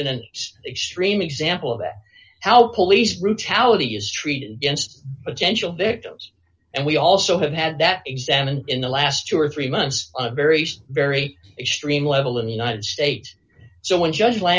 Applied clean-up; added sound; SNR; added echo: none; none; none; none.